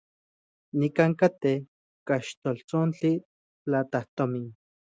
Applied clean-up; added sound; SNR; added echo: none; none; none; none.